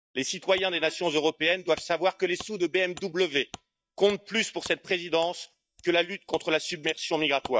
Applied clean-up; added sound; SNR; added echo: neural mask model DeepFilterNet 3.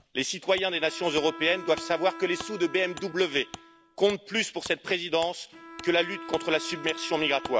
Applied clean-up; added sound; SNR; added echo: none; Wood + Bowed string instrument; 14 dB; none.